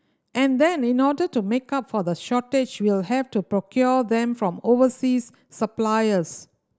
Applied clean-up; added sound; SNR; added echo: none; none; none; none.